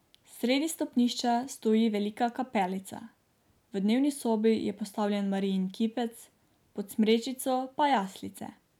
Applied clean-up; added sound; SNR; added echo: none; none; none; none.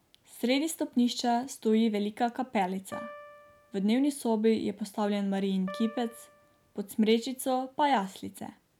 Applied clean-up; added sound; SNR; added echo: none; Piano; 18 dB; none.